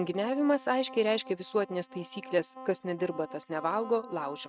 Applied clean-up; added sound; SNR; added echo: neural mask model RNNoise.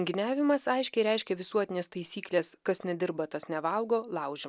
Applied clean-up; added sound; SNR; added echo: none; none; none; none.